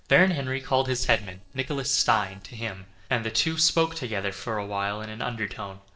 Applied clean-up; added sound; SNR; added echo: neural separator model SepFormer DNS4.